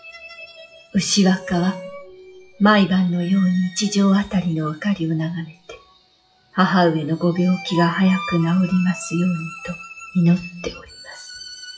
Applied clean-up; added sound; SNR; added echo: classical method WPE with log-MMSE.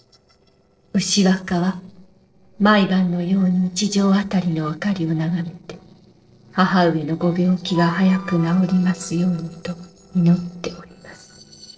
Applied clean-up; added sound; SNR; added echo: neural separator model SepFormer DNS4.